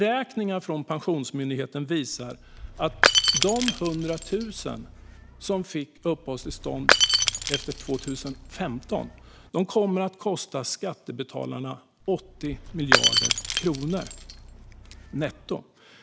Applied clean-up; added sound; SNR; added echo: none; Shatter / Crushing; -2 dB; none.